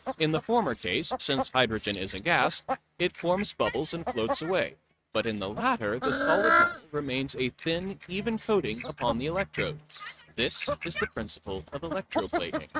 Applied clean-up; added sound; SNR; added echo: neural mask model RNNoise.